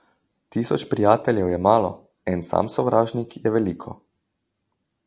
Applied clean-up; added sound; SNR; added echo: none; none; none; none.